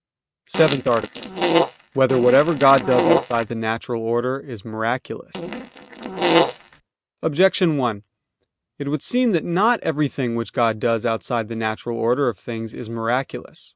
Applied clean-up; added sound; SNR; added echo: neural mask model RNNoise.